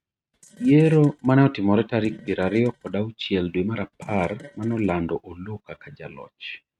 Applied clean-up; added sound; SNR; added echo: neural mask model RNNoise.